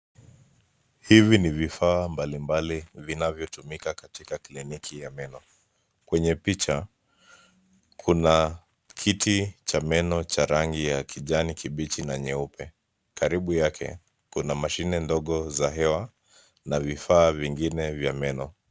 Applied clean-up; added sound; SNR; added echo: none; none; none; none.